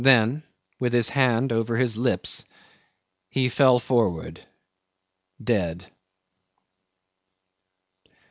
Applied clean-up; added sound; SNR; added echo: none; none; none; none.